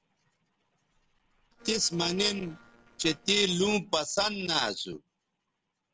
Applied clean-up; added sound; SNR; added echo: neural separator model SepFormer DNS4.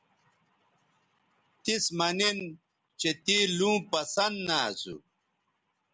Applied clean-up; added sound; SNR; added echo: none; none; none; none.